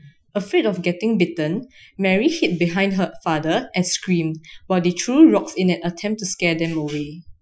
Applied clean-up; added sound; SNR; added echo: classical method Wiener filter.